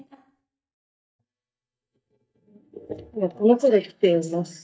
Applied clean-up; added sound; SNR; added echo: neural mask model DeepFilterNet 3.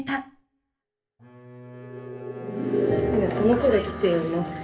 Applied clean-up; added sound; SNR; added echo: none; Bowed string instrument; 12 dB; reverberation time 0.3 s.